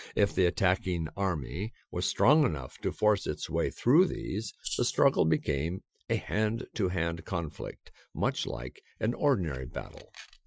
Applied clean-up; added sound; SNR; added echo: classical method Wiener filter.